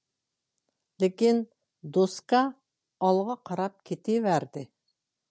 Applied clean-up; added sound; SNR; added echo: none; none; none; none.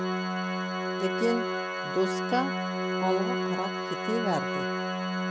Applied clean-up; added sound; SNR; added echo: none; Organ; -3 dB; none.